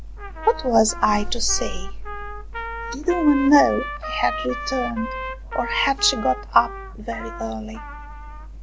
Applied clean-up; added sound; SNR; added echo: none; Trumpet; 11 dB; none.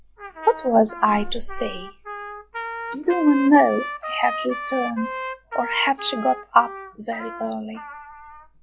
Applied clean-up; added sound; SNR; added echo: classical method log-MMSE.